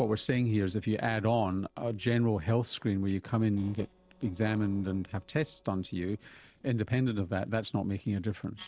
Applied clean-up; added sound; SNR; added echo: neural separator model SepFormer DNS4.